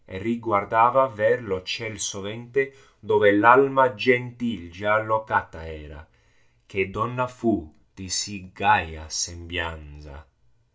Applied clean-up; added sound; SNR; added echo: none; none; none; reverberation time 0.2 s.